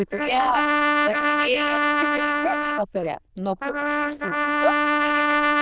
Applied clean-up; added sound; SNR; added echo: neural diffusion model UNIVERSE++.